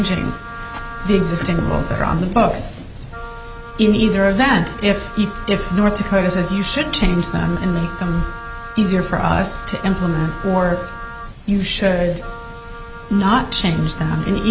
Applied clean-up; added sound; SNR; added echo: none; Wind instrument, woodwind instrument; 14 dB; none.